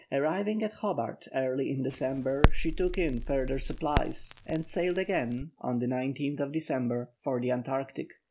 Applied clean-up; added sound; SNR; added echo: none; Crackle; -1 dB; none.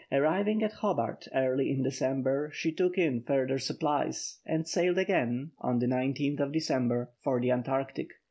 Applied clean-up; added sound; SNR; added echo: none; none; none; none.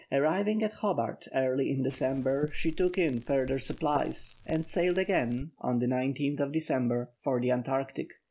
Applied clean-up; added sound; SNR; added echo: neural mask model Resemble Enhance denoiser.